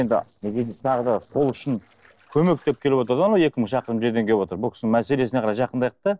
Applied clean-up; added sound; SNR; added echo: neural separator model SepFormer DNS4.